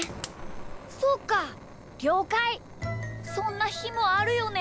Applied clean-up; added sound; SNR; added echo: none; Fire; 13 dB; none.